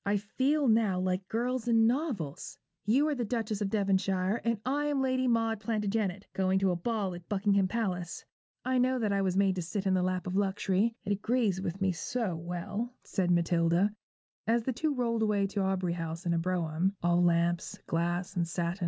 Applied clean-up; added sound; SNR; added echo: none; none; none; none.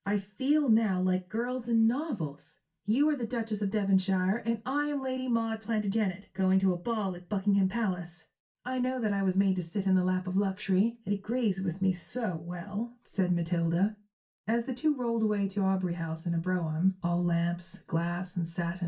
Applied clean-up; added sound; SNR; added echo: none; none; none; reverberation time 0.2 s.